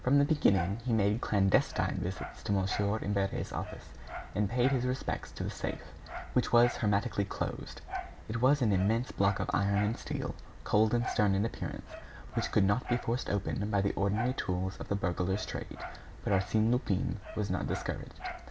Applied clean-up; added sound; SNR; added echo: none; Dog; 15 dB; none.